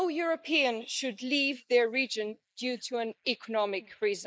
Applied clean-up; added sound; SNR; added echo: neural mask model Resemble Enhance denoiser.